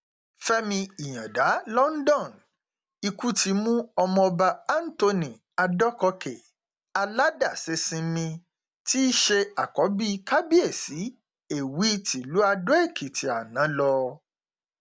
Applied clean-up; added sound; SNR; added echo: none; none; none; none.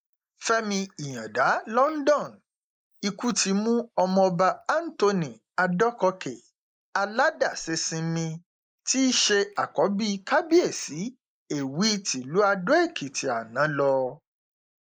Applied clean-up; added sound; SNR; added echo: neural mask model Resemble Enhance denoiser.